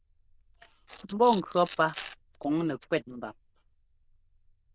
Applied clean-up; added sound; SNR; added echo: neural diffusion model UNIVERSE++.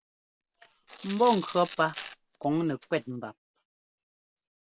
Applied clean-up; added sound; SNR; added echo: none; Tearing; 15 dB; none.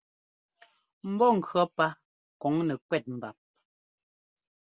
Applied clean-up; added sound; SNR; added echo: none; none; none; none.